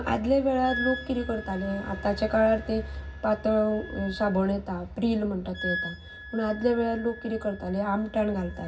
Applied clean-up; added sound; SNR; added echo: none; Wind instrument, woodwind instrument; 13 dB; reverberation time 0.4 s.